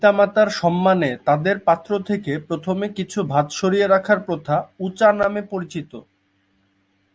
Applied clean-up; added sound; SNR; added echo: none; none; none; none.